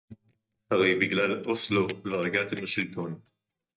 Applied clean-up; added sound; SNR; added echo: neural mask model DeepFilterNet 3.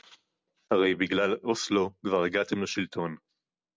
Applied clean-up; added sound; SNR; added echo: none; none; none; none.